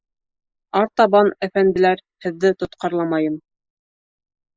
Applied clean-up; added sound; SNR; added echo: neural mask model Resemble Enhance denoiser.